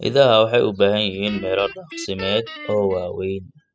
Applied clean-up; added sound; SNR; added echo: classical method spectral subtraction.